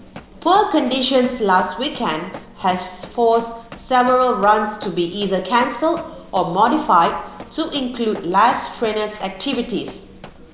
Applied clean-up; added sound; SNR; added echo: none; Run; 20 dB; none.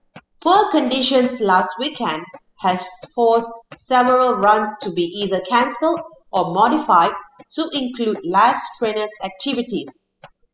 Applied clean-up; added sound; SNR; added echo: classical method spectral subtraction.